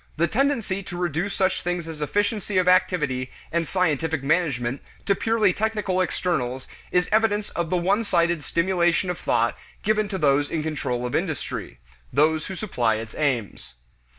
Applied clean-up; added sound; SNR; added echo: none; none; none; none.